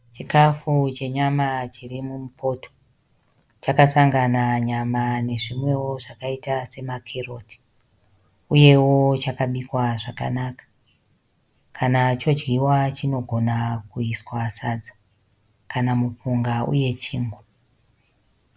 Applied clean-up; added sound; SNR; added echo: none; none; none; none.